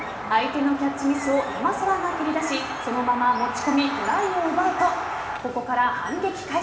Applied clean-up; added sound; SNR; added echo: none; Bird; 17 dB; reverberation time 1.4 s.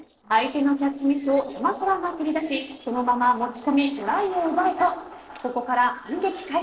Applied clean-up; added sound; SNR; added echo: neural separator model SepFormer DNS4.